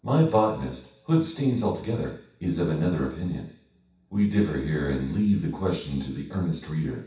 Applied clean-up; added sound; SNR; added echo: none; none; none; reverberation time 0.7 s.